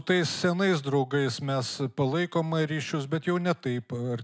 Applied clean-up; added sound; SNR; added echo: none; none; none; none.